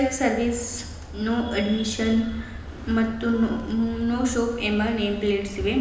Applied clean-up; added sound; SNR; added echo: none; Vehicle horn, car horn, honking; 13 dB; reverberation time 1.0 s.